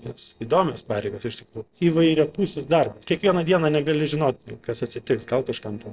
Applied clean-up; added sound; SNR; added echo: neural separator model SepFormer DNS4.